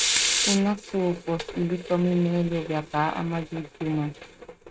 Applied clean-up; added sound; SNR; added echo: neural mask model RNNoise.